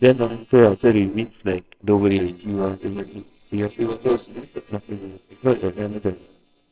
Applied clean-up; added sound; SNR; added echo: neural separator model SepFormer WHAMR!.